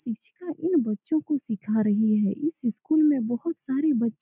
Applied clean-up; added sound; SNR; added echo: none; none; none; none.